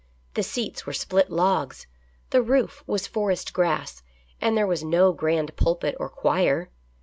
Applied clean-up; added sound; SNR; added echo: none; none; none; none.